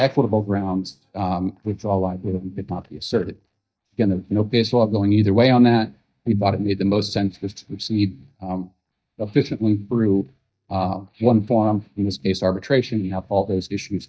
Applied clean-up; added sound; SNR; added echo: neural mask model DeepFilterNet 3.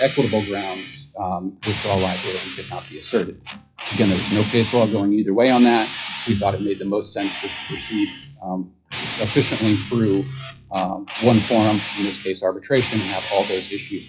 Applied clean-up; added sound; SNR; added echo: classical method WPE with log-MMSE.